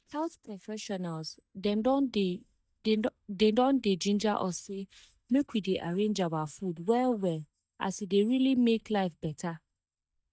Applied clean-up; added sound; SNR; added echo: neural mask model DeepFilterNet 3.